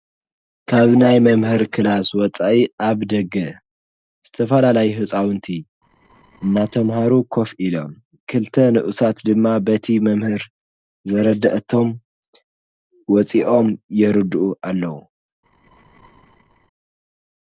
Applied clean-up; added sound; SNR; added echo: neural separator model SepFormer DNS4.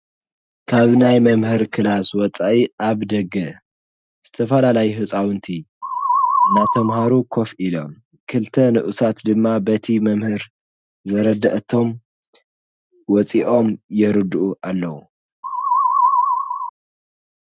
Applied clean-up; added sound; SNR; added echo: neural mask model RNNoise.